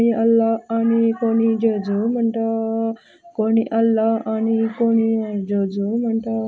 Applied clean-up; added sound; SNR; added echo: none; none; none; none.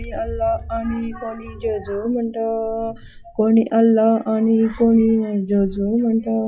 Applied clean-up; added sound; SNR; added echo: classical method log-MMSE.